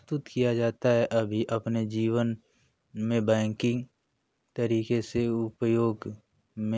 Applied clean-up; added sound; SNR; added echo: none; none; none; none.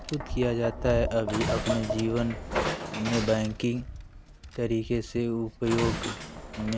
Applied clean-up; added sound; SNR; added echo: none; Train + Tap; 5 dB; none.